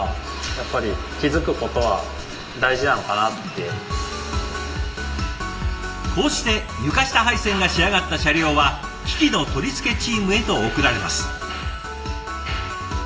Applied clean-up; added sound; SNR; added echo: none; Bowed string instrument; 20 dB; reverberation time 2.9 s.